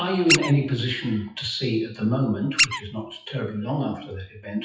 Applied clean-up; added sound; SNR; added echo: classical method WPE with log-MMSE.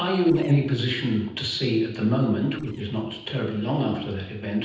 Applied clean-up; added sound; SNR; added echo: neural separator model SepFormer DNS4.